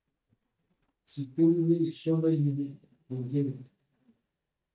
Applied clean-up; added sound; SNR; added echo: neural mask model DeepFilterNet 3.